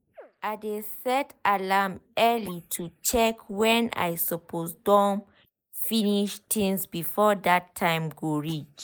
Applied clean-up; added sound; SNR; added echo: neural mask model Resemble Enhance denoiser.